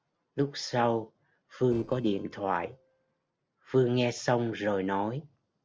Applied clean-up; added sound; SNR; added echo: neural separator model SepFormer DNS4.